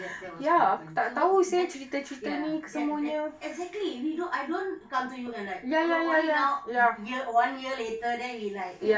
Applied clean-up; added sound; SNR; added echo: none; none; none; reverberation time 0.2 s.